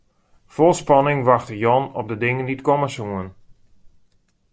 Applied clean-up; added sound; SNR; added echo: none; none; none; none.